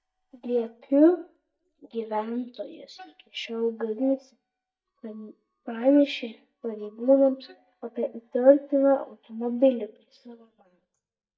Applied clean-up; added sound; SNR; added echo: neural mask model DeepFilterNet 3.